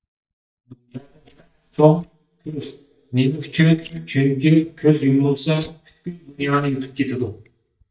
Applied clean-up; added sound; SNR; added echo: neural mask model DeepFilterNet 3.